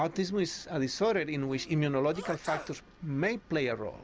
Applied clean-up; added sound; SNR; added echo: none; Sneeze; 14 dB; none.